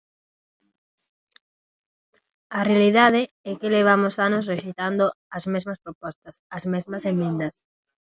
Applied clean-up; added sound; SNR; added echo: none; none; none; none.